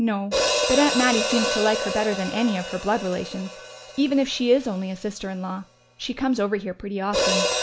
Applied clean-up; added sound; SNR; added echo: none; Hi-hat; 3 dB; none.